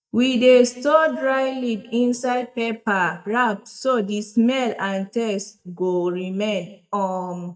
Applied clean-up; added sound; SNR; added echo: neural mask model DeepFilterNet 3.